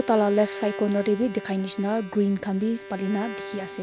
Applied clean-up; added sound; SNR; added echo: none; Bowed string instrument; 13 dB; none.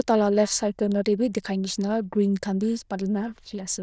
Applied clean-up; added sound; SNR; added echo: neural diffusion model UNIVERSE++.